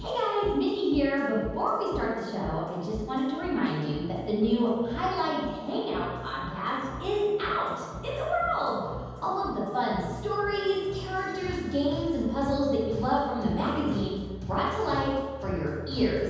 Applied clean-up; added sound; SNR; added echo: none; Burping, eructation; 20 dB; reverberation time 1.2 s.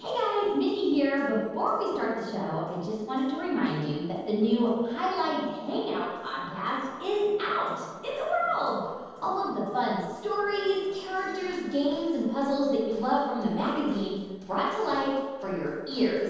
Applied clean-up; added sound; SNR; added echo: neural separator model SepFormer DNS4.